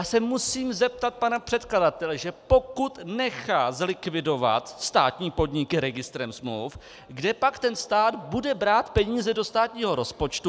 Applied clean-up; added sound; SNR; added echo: none; none; none; none.